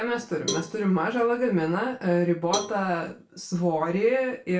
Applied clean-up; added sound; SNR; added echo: none; Cowbell; 13 dB; reverberation time 0.3 s.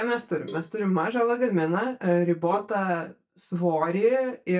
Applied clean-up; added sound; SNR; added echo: neural mask model DeepFilterNet 3.